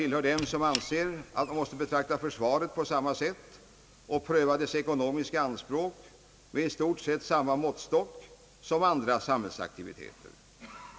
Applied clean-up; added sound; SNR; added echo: none; Squeak; 13 dB; none.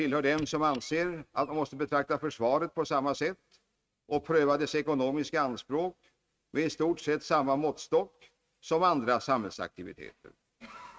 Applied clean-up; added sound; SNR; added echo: neural mask model RNNoise.